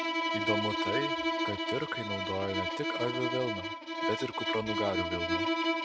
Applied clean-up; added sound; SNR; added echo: none; Bowed string instrument; -4 dB; none.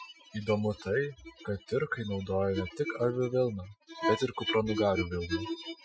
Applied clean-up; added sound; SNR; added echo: classical method Wiener filter.